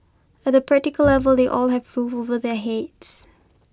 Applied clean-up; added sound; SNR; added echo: none; Bowed string instrument; 14 dB; none.